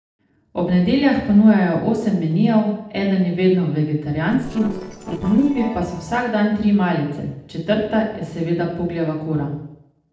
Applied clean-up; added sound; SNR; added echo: neural separator model SepFormer DNS4.